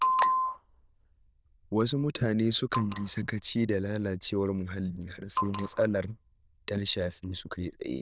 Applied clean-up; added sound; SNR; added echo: neural diffusion model UNIVERSE++.